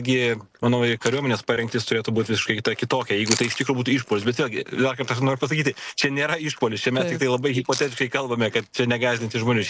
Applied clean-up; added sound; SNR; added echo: none; Chewing, mastication; 17 dB; none.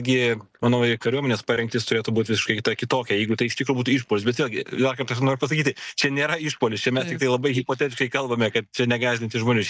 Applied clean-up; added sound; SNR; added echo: neural mask model DeepFilterNet 3.